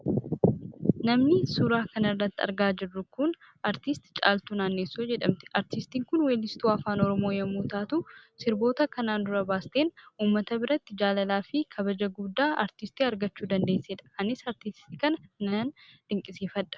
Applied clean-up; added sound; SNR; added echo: none; none; none; none.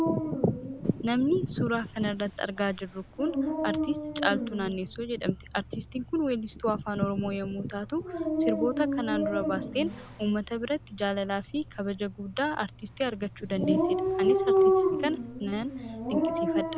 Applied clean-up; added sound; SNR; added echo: none; Dog; 0 dB; none.